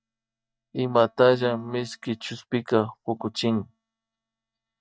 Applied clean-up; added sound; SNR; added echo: neural mask model DeepFilterNet 3.